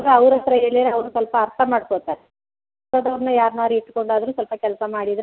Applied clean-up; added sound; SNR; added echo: none; none; none; none.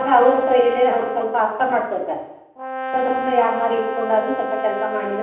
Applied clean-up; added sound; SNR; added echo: none; Brass instrument; 8 dB; reverberation time 0.9 s.